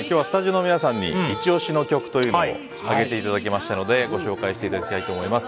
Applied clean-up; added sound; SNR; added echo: none; Wind instrument, woodwind instrument; 18 dB; none.